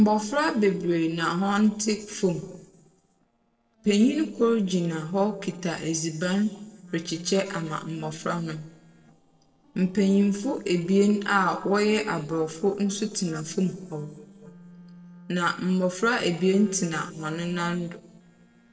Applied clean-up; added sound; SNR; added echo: neural separator model SepFormer DNS4.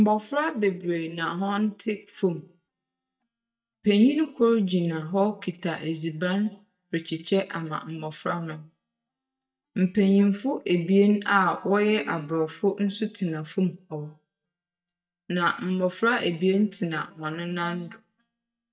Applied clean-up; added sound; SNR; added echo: neural mask model DeepFilterNet 3.